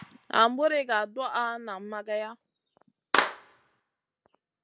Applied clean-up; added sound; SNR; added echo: none; Clapping; 6 dB; none.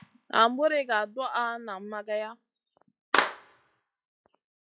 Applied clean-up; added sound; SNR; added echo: classical method log-MMSE.